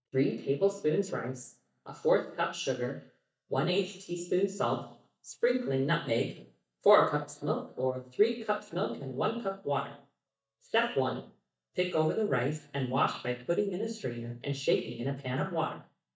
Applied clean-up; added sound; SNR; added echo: neural mask model DeepFilterNet 3.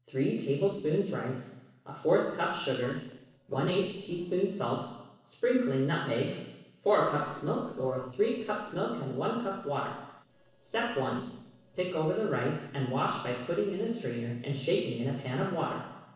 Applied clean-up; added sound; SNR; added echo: neural separator model SepFormer DNS4.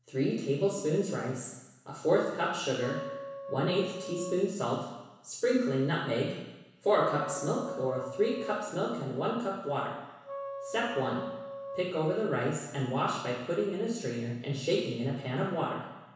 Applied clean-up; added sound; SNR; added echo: none; Wind instrument, woodwind instrument; 10 dB; reverberation time 1.1 s.